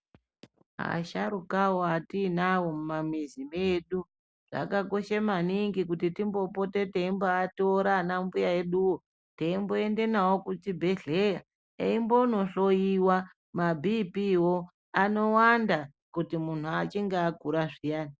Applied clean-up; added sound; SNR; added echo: none; none; none; none.